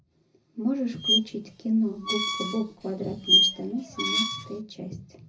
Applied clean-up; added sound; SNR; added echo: none; Squeak; -3 dB; reverberation time 0.4 s.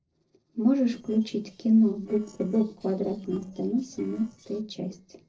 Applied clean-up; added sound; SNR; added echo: neural separator model SepFormer DNS4.